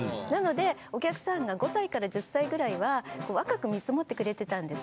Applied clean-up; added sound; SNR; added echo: none; none; none; none.